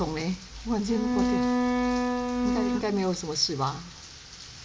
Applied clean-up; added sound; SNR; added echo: none; Bowed string instrument; -4 dB; none.